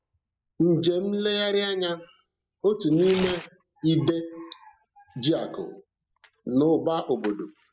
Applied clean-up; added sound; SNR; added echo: classical method spectral subtraction.